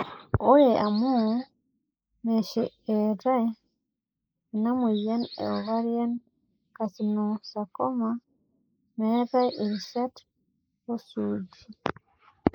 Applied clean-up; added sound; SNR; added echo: neural mask model Resemble Enhance denoiser.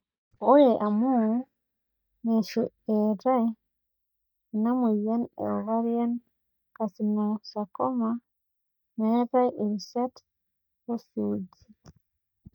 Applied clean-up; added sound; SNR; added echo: neural mask model DeepFilterNet 3.